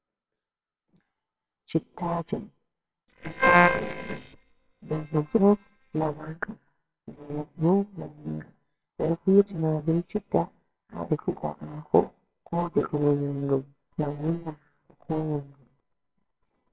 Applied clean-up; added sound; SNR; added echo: neural separator model SepFormer WHAMR!.